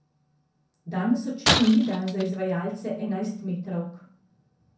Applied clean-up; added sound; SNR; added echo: none; Shatter; 2 dB; reverberation time 0.6 s.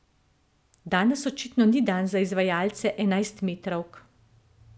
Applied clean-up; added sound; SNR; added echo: none; none; none; none.